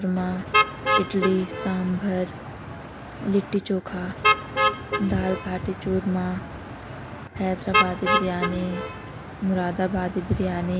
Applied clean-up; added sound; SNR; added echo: none; Motor vehicle (road); 1 dB; none.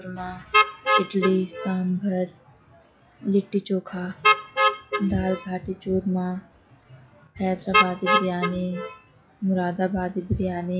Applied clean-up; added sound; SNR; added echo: classical method log-MMSE.